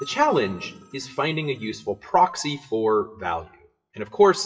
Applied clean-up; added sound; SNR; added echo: classical method WPE with log-MMSE.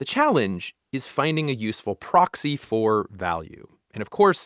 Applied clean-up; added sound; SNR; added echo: none; none; none; none.